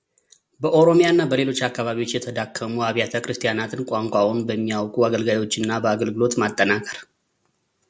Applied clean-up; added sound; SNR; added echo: none; none; none; none.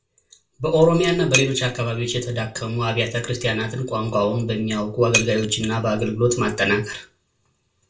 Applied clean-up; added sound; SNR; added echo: none; Shatter; 10 dB; reverberation time 0.2 s.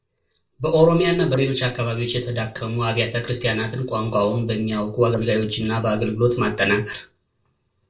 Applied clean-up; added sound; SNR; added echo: neural separator model SepFormer DNS4.